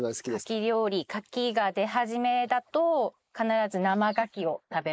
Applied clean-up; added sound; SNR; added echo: neural mask model Resemble Enhance denoiser.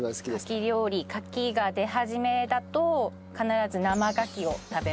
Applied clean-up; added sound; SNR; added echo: none; Bowed string instrument; 17 dB; none.